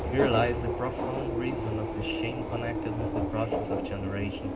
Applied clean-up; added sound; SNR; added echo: none; Subway, metro, underground; -1 dB; reverberation time 0.4 s.